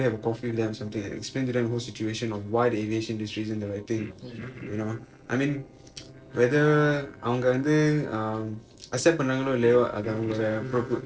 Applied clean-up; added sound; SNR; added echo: neural separator model SepFormer DNS4.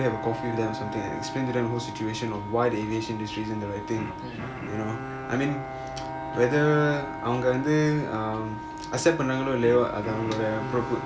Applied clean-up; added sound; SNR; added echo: none; Bowed string instrument + Wind instrument, woodwind instrument; 9 dB; none.